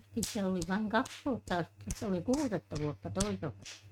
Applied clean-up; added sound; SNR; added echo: neural mask model RNNoise.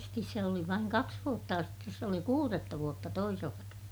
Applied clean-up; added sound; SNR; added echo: none; none; none; none.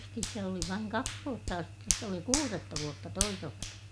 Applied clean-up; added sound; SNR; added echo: none; Hands; 1 dB; none.